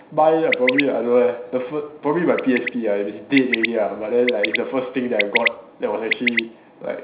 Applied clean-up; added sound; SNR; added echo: none; Bird; 7 dB; reverberation time 0.5 s.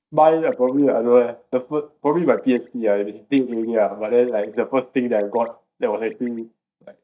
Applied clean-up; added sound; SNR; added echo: neural mask model DeepFilterNet 3.